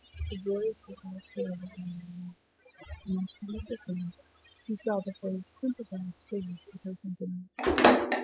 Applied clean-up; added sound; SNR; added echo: classical method spectral subtraction.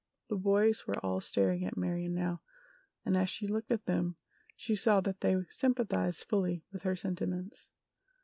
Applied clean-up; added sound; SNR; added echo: none; none; none; none.